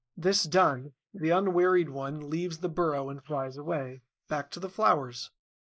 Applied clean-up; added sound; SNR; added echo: neural mask model Resemble Enhance denoiser.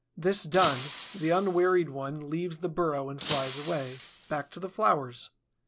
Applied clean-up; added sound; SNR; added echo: none; Shatter; 8 dB; none.